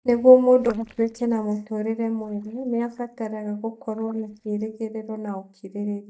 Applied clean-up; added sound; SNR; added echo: neural mask model DeepFilterNet 3.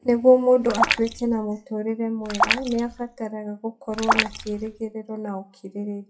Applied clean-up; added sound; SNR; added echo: classical method WPE with log-MMSE.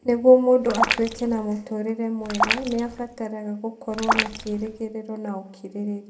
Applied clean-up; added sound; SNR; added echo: none; Raindrop; 4 dB; reverberation time 0.8 s.